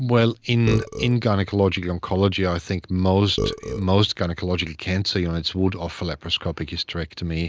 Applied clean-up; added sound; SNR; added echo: none; Burping, eructation; 9 dB; none.